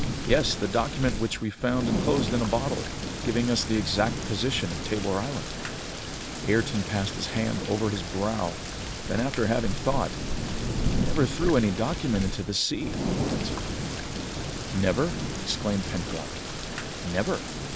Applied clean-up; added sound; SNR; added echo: none; Thunder / Rain; 2 dB; none.